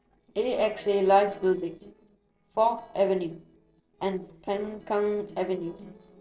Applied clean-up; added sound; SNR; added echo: neural separator model SepFormer DNS4.